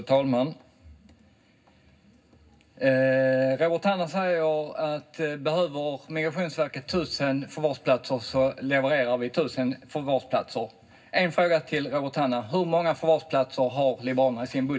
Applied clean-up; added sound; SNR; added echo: none; none; none; reverberation time 0.4 s.